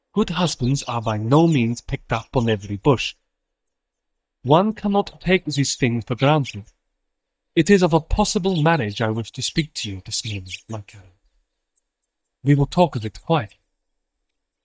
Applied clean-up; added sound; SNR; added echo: neural mask model DeepFilterNet 3.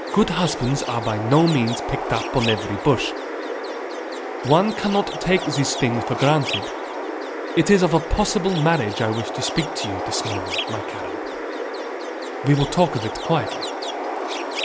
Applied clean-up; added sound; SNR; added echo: none; Chirp, tweet; 5 dB; none.